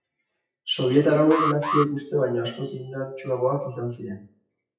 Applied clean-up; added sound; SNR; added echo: classical method WPE with log-MMSE.